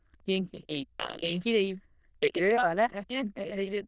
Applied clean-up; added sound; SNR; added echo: neural diffusion model UNIVERSE++.